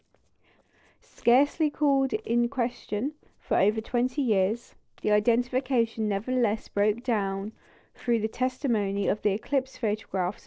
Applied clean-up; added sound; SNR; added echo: neural separator model SepFormer DNS4.